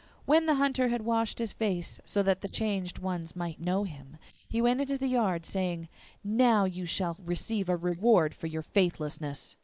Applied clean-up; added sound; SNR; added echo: neural mask model Resemble Enhance denoiser.